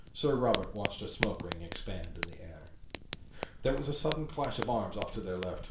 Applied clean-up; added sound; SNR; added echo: none; Fire; 2 dB; reverberation time 0.5 s.